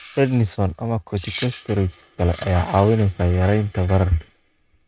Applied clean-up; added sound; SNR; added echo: neural mask model RNNoise.